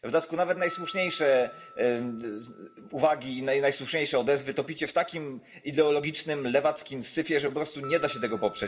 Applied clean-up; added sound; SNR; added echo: none; Piano; 19 dB; reverberation time 0.4 s.